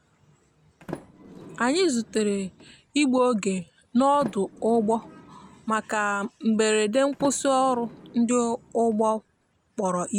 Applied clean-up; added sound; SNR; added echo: none; Sliding door; 19 dB; none.